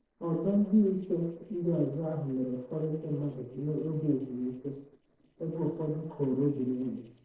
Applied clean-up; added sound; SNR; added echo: neural separator model SepFormer DNS4.